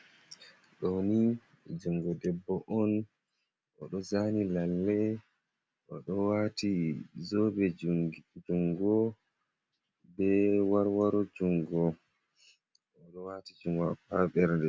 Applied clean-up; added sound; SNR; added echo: none; none; none; none.